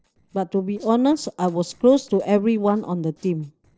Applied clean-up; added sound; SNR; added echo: neural separator model SepFormer DNS4.